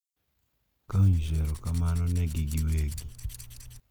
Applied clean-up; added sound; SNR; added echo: none; Tools; 13 dB; none.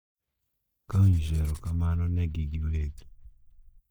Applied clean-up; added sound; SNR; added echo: neural mask model DeepFilterNet 3.